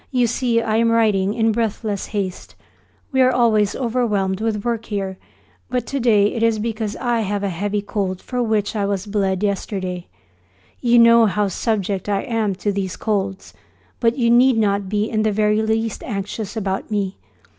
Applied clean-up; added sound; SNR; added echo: none; none; none; none.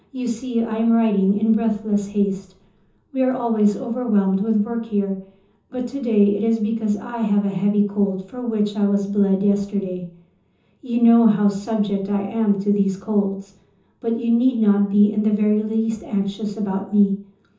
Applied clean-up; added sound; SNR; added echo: none; none; none; reverberation time 0.6 s.